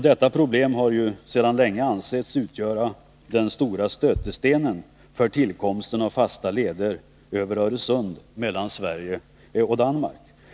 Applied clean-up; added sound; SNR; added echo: none; Bass drum; 16 dB; none.